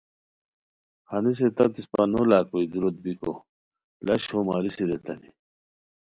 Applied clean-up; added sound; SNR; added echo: none; none; none; none.